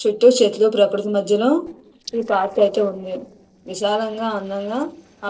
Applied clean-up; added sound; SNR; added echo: neural separator model SepFormer DNS4.